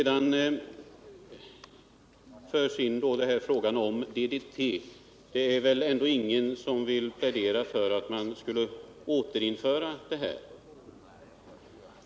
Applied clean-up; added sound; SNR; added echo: none; none; none; none.